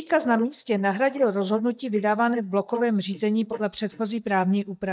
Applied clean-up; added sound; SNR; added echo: neural mask model DeepFilterNet 3.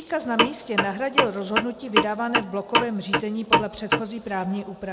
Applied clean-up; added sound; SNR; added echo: none; Clock; -3 dB; none.